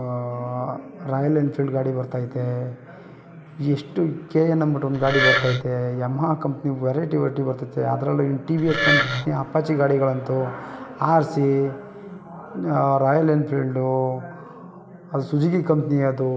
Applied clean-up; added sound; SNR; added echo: none; Wood; 0 dB; reverberation time 2.0 s.